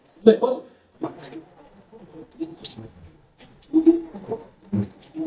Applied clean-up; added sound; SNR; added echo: neural mask model DeepFilterNet 3.